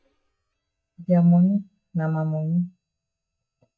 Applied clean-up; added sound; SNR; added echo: neural mask model DeepFilterNet 3.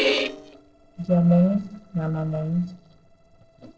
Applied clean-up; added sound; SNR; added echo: neural separator model SepFormer DNS4.